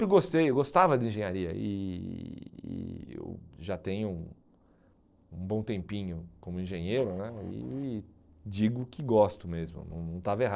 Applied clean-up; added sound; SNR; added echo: neural separator model SepFormer DNS4.